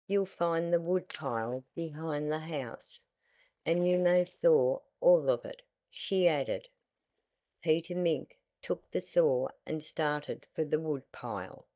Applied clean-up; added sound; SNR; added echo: neural mask model DeepFilterNet 3.